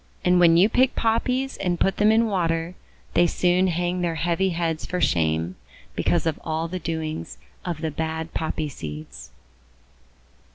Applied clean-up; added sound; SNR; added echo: none; none; none; none.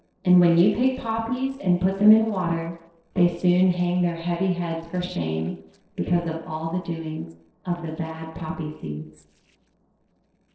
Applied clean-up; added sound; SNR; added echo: neural separator model SepFormer DNS4.